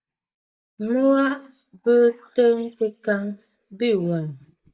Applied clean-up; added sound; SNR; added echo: neural mask model DeepFilterNet 3.